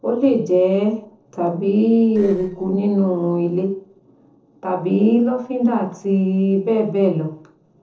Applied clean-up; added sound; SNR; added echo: neural separator model SepFormer DNS4.